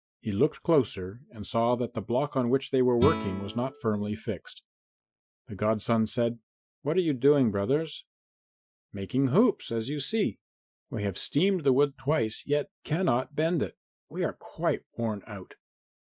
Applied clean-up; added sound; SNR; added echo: classical method Wiener filter.